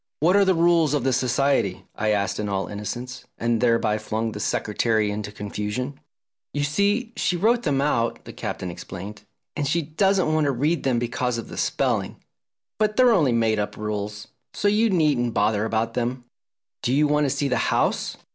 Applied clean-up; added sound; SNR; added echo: none; none; none; none.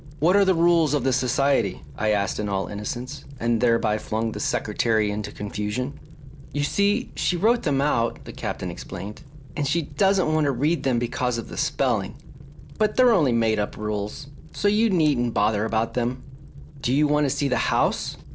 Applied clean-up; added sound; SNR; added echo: none; Fire; 16 dB; none.